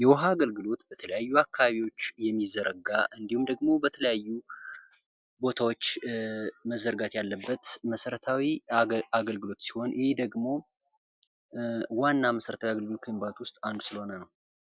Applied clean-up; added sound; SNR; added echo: none; none; none; none.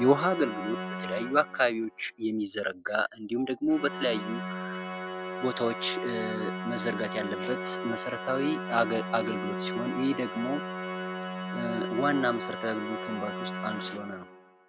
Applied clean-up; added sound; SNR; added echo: none; Organ; 5 dB; none.